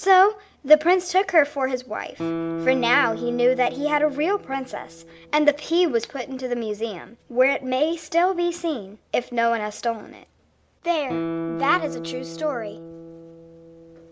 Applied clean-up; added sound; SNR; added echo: none; Guitar; 12 dB; none.